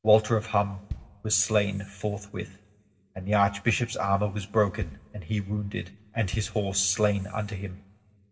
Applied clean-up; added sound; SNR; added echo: none; Bass drum; 12 dB; reverberation time 0.8 s.